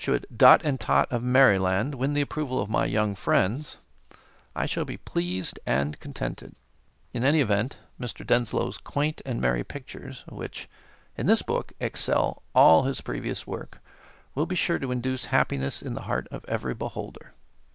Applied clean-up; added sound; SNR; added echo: none; none; none; none.